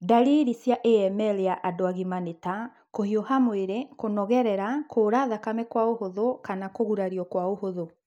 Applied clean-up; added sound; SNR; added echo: none; none; none; none.